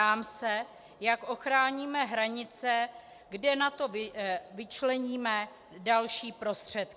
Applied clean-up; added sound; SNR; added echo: none; none; none; none.